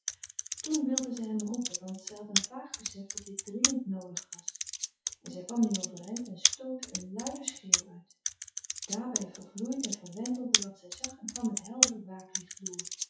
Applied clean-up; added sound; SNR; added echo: classical method WPE with log-MMSE.